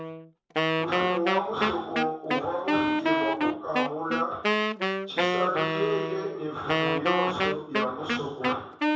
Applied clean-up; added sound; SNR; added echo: none; Wind instrument, woodwind instrument; -3 dB; reverberation time 0.7 s.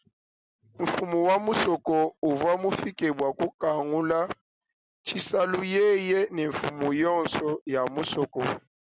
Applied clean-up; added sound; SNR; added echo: none; none; none; none.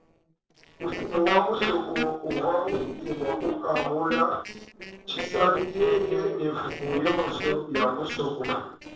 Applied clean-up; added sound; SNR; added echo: neural separator model SepFormer DNS4.